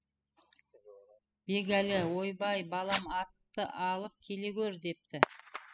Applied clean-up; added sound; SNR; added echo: classical method spectral subtraction.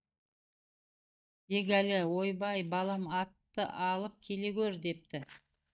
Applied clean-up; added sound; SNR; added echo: neural mask model DeepFilterNet 3.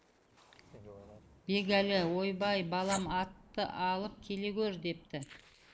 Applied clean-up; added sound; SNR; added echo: neural mask model Resemble Enhance denoiser.